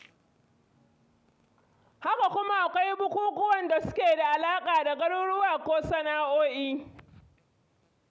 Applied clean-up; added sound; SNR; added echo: none; none; none; none.